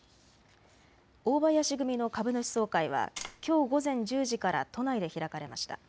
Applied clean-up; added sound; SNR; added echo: none; Tap; 12 dB; none.